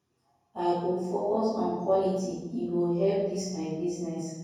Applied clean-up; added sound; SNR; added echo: none; none; none; reverberation time 1.3 s.